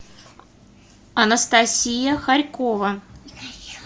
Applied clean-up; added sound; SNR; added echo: none; none; none; none.